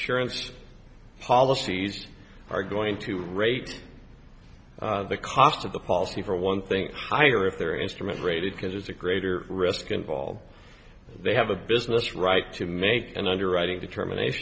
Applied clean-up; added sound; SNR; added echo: none; none; none; none.